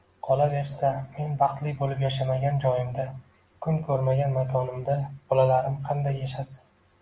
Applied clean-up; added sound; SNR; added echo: none; none; none; none.